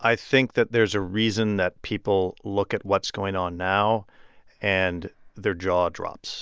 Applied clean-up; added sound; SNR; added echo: none; none; none; none.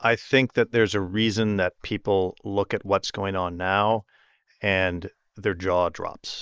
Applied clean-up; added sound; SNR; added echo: neural mask model Resemble Enhance denoiser.